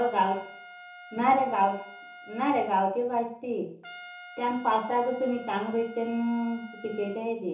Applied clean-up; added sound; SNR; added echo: none; Trumpet; 18 dB; reverberation time 0.6 s.